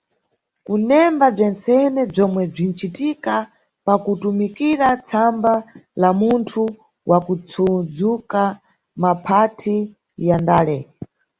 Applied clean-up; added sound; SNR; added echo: none; none; none; none.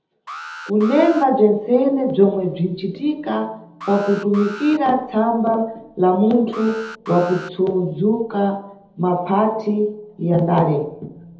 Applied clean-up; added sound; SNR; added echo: none; Alarm; 17 dB; reverberation time 0.9 s.